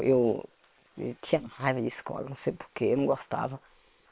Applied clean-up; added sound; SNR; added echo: neural separator model SepFormer WHAM!.